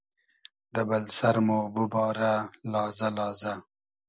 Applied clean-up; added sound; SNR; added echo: none; none; none; none.